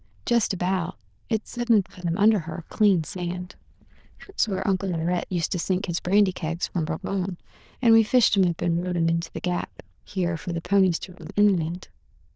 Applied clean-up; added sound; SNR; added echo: neural diffusion model UNIVERSE++.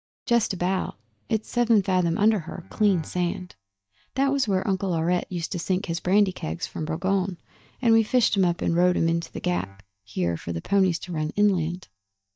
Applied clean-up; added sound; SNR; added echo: neural mask model DeepFilterNet 3.